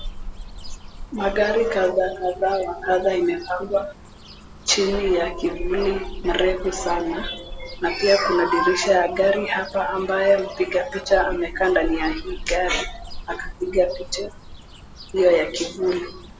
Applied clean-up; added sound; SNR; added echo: none; Cricket / Bird; 12 dB; none.